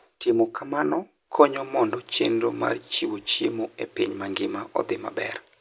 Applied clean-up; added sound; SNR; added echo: none; none; none; none.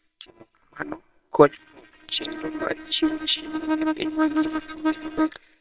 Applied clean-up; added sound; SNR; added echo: neural separator model SepFormer WHAMR!.